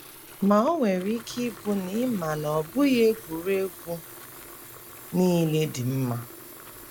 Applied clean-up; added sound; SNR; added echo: none; Fill (with liquid) / Water tap, faucet; 17 dB; none.